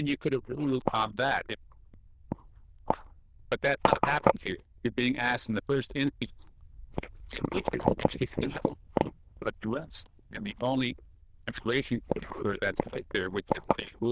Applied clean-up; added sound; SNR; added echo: neural diffusion model UNIVERSE++.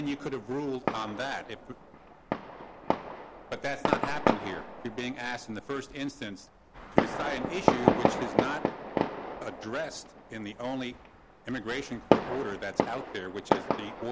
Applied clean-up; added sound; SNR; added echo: none; Fireworks; -4 dB; none.